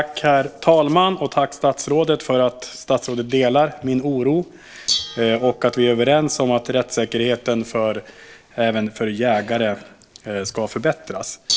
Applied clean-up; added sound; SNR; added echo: neural separator model SepFormer DNS4.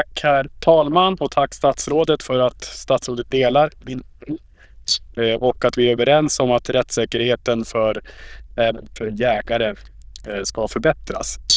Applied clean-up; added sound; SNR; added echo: neural diffusion model UNIVERSE++.